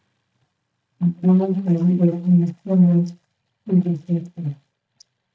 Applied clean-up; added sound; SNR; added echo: neural mask model DeepFilterNet 3.